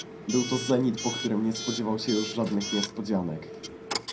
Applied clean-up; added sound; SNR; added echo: none; Coin (dropping) / Alarm; 7 dB; reverberation time 0.2 s.